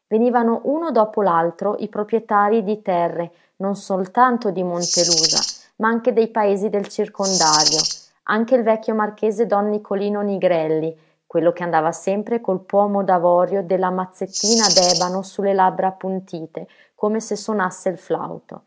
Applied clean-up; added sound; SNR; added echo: none; Rattle (instrument); 1 dB; none.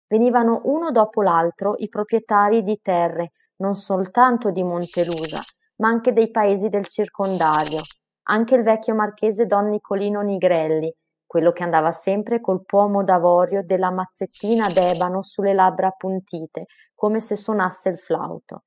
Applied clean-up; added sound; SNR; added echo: classical method spectral subtraction.